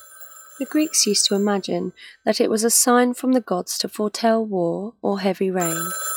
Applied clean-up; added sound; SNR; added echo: classical method log-MMSE.